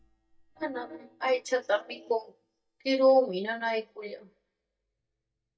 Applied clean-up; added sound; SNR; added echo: neural mask model DeepFilterNet 3.